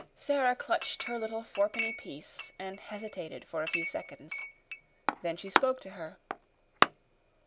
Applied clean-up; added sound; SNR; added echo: none; Chink, clink; 0 dB; none.